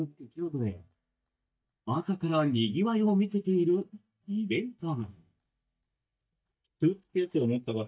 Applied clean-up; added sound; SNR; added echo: neural mask model DeepFilterNet 3.